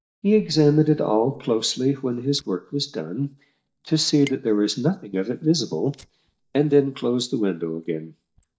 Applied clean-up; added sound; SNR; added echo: neural mask model DeepFilterNet 3.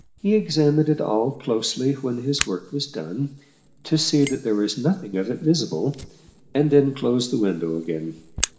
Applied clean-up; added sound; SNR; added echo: none; Fire; 15 dB; reverberation time 2.0 s.